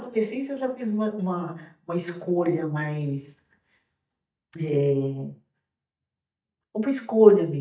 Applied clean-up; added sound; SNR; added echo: neural mask model DeepFilterNet 3.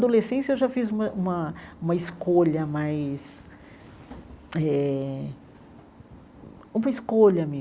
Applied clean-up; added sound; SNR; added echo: none; none; none; none.